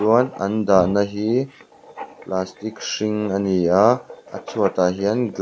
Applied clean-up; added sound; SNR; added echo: none; Writing; 20 dB; none.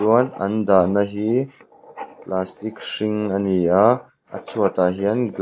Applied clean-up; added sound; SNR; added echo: neural mask model Resemble Enhance denoiser.